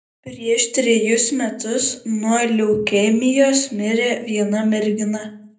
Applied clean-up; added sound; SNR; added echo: none; none; none; reverberation time 0.5 s.